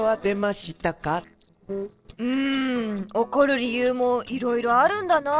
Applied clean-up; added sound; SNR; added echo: neural separator model SepFormer DNS4.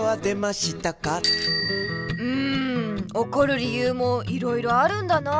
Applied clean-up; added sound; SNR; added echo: none; Bicycle bell; 7 dB; none.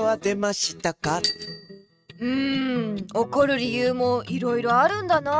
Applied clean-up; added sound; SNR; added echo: neural mask model RNNoise.